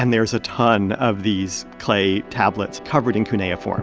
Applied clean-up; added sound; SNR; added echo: none; none; none; none.